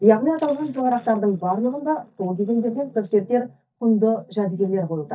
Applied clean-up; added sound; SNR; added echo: neural mask model DeepFilterNet 3.